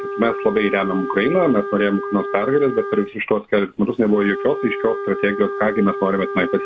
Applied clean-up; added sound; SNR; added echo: none; Wind instrument, woodwind instrument; 8 dB; none.